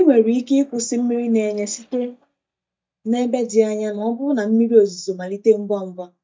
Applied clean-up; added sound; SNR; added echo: neural mask model DeepFilterNet 3.